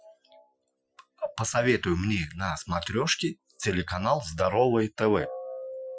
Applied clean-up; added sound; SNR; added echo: classical method Wiener filter.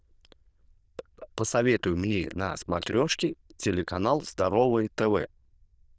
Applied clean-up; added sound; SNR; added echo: neural diffusion model UNIVERSE++.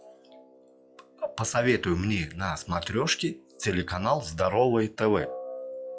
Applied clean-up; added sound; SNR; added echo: classical method log-MMSE.